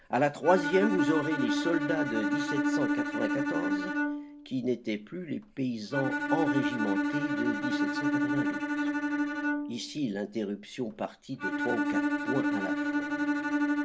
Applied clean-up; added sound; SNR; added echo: none; Bowed string instrument; -2 dB; none.